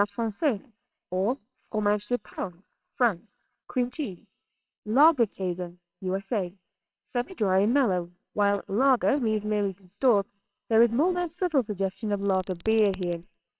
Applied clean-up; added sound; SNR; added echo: neural separator model SepFormer WHAMR!.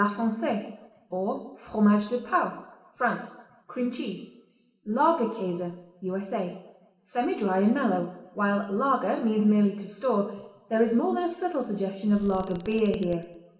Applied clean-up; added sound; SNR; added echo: none; Alarm; 19 dB; reverberation time 1.0 s.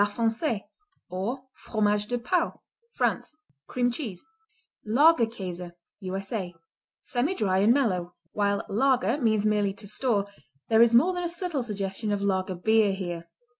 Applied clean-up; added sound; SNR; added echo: none; none; none; none.